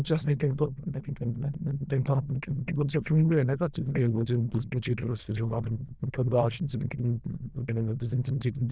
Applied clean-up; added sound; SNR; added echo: neural diffusion model UNIVERSE++.